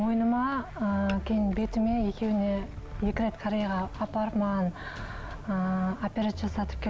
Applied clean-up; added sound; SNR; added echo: none; Glass; 13 dB; none.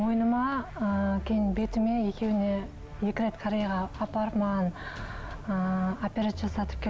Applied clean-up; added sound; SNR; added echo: none; none; none; none.